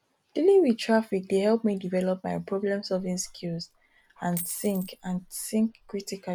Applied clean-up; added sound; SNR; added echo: none; Coin (dropping); 17 dB; none.